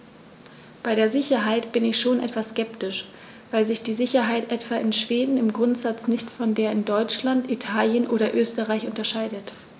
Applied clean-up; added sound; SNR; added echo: none; none; none; none.